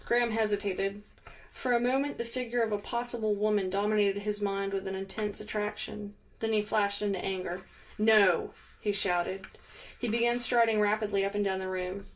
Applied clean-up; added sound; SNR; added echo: none; none; none; reverberation time 0.2 s.